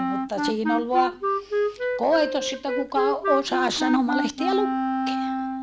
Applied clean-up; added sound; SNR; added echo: none; Wind instrument, woodwind instrument; 0 dB; none.